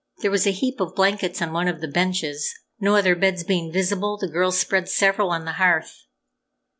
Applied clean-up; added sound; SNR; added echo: none; none; none; none.